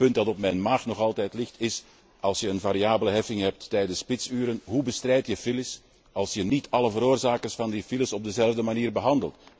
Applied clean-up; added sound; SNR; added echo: none; none; none; none.